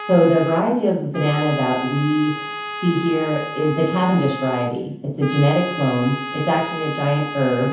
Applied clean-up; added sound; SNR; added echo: none; Trumpet; 10 dB; reverberation time 0.7 s.